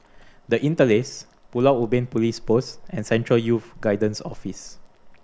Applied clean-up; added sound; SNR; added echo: none; Boiling; 18 dB; none.